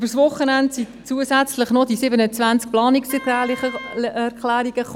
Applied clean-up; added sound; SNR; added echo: none; Wind instrument, woodwind instrument; 17 dB; none.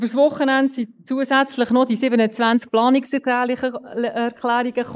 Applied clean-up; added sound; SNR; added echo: neural mask model Resemble Enhance denoiser.